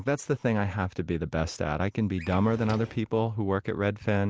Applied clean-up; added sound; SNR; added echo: none; Drawer open or close; 16 dB; none.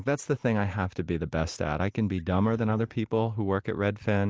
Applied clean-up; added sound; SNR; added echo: neural mask model DeepFilterNet 3.